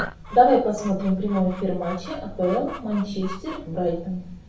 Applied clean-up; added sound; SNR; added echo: none; Chicken, rooster; 18 dB; reverberation time 0.4 s.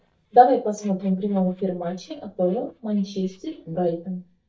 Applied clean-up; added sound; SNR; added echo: neural mask model DeepFilterNet 3.